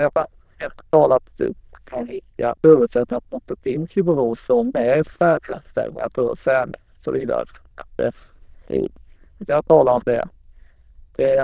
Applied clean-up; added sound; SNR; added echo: neural diffusion model UNIVERSE++.